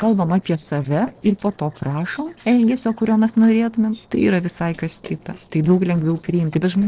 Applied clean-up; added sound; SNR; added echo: neural separator model SepFormer DNS4.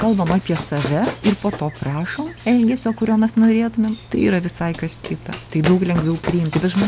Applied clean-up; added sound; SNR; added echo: none; Run; 12 dB; none.